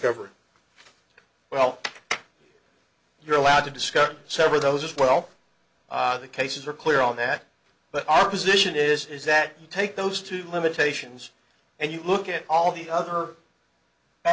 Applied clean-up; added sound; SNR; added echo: none; none; none; none.